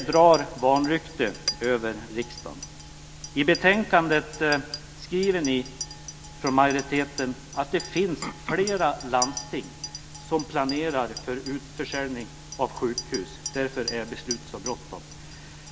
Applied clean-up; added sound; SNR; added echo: none; Chink, clink; 14 dB; none.